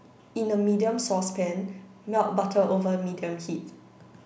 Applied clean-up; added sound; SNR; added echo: none; none; none; none.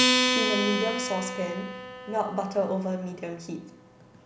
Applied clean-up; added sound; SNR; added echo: none; Acoustic guitar; -1 dB; none.